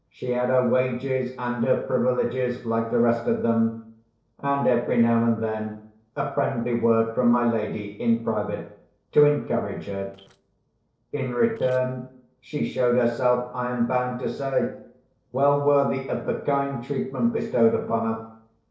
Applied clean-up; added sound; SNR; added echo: neural separator model SepFormer DNS4.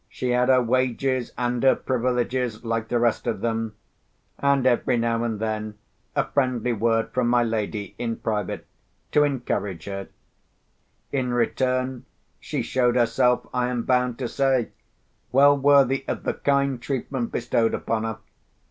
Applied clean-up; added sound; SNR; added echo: none; none; none; none.